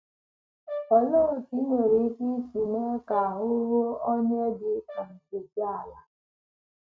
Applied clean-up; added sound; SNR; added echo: neural mask model RNNoise.